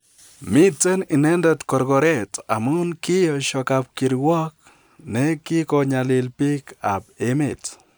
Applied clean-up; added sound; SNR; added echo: none; none; none; none.